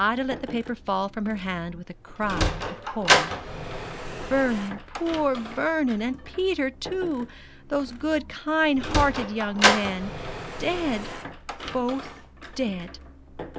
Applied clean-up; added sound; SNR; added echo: none; Sliding door; 2 dB; none.